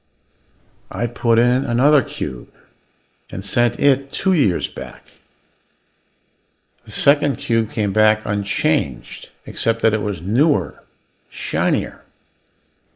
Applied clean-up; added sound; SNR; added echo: neural mask model Resemble Enhance denoiser.